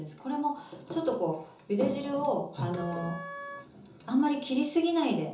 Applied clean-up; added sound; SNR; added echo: none; Wind instrument, woodwind instrument; 13 dB; reverberation time 0.6 s.